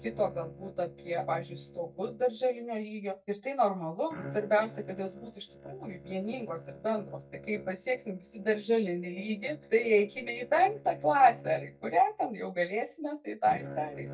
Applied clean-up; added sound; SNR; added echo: neural mask model DeepFilterNet 3.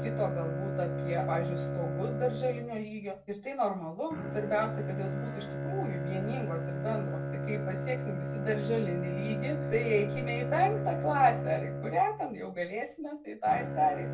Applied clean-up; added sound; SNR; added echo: none; Bowed string instrument; 2 dB; reverberation time 0.2 s.